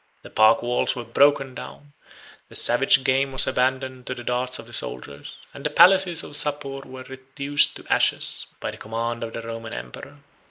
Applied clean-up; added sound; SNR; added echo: neural mask model Resemble Enhance denoiser.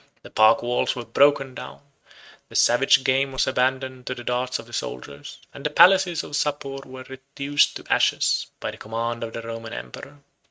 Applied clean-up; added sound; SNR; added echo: neural mask model RNNoise.